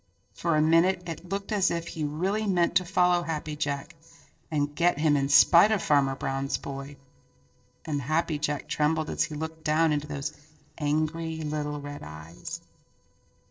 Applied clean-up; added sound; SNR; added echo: neural separator model SepFormer DNS4.